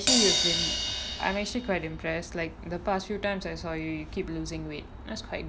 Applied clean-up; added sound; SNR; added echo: none; Crash cymbal; -1 dB; none.